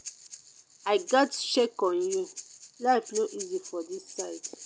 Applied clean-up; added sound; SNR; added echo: none; Breathing; 9 dB; none.